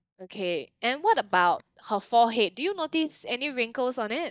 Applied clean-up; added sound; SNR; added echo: neural mask model DeepFilterNet 3.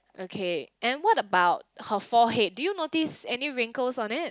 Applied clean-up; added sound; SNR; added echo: none; none; none; none.